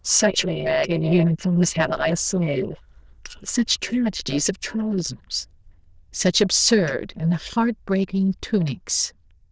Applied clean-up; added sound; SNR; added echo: neural diffusion model UNIVERSE++.